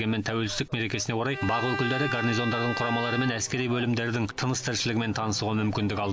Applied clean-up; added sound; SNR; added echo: none; Bowed string instrument; 7 dB; none.